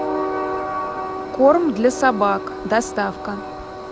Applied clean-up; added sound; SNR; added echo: none; Train; 6 dB; none.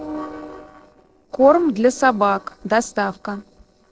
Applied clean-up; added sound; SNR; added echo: neural separator model SepFormer DNS4.